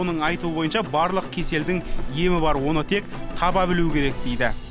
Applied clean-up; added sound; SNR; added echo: none; Fire; 4 dB; none.